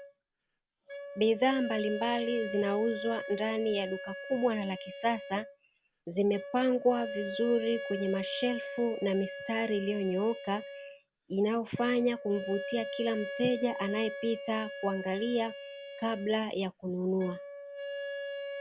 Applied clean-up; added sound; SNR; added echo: none; Wind instrument, woodwind instrument; 9 dB; none.